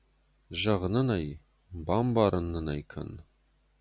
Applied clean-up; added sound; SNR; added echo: none; none; none; none.